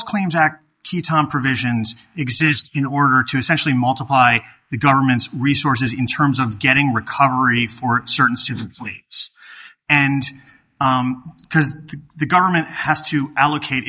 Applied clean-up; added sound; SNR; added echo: neural mask model Resemble Enhance denoiser.